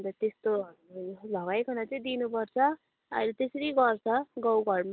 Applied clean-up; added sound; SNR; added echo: none; none; none; none.